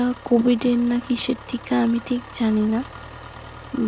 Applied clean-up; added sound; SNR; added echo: none; Engine; 17 dB; none.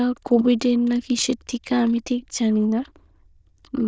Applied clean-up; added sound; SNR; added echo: neural diffusion model UNIVERSE++.